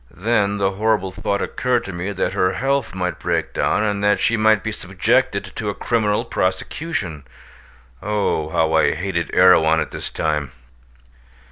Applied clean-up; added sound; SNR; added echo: none; none; none; none.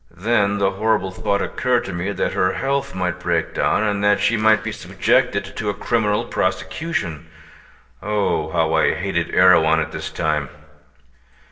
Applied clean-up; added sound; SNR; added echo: neural separator model SepFormer DNS4.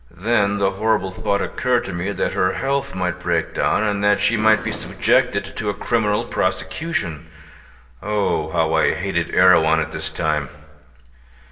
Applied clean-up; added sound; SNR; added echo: none; Fireworks; 14 dB; reverberation time 0.9 s.